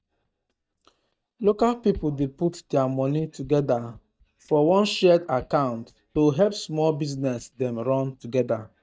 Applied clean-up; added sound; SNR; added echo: neural mask model DeepFilterNet 3.